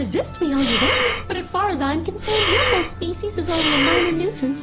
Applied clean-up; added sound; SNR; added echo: none; Breathing; 1 dB; none.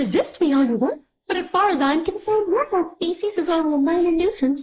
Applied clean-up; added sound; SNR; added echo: neural mask model Resemble Enhance denoiser.